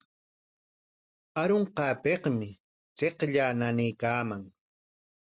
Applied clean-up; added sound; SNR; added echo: none; none; none; none.